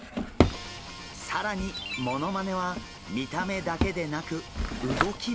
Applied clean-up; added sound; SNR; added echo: none; Drawer open or close; 1 dB; none.